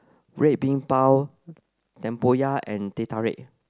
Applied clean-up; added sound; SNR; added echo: none; none; none; none.